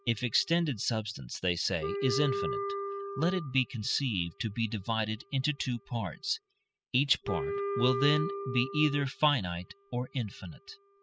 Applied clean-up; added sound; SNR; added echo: classical method spectral subtraction.